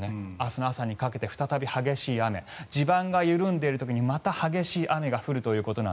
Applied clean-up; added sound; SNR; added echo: none; none; none; none.